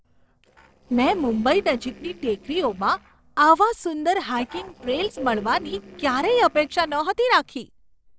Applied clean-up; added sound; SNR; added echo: neural separator model SepFormer DNS4.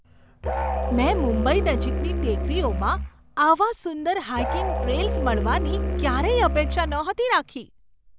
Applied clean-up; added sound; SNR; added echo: none; Musical instrument; 0 dB; none.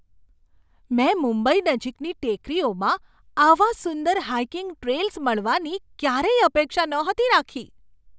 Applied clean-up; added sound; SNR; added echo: none; none; none; none.